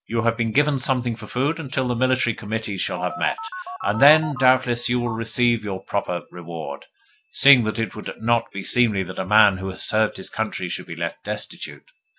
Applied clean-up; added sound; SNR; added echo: none; Telephone; 11 dB; none.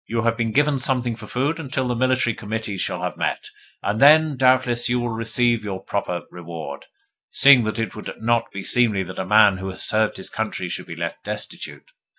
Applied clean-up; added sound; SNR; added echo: neural mask model Resemble Enhance denoiser.